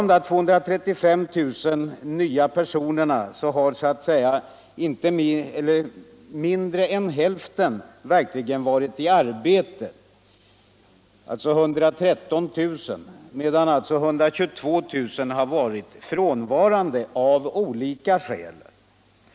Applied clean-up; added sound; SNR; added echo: none; none; none; none.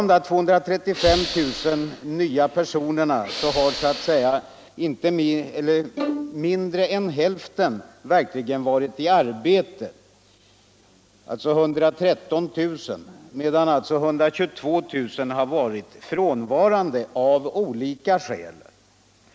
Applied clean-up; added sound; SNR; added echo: none; Bowed string instrument + Hiss / Breathing; 10 dB; none.